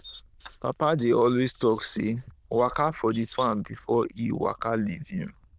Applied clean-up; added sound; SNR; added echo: neural diffusion model UNIVERSE++.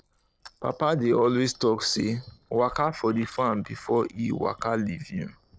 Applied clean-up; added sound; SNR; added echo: neural separator model SepFormer DNS4.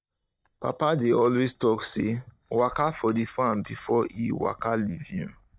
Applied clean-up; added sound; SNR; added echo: neural mask model DeepFilterNet 3.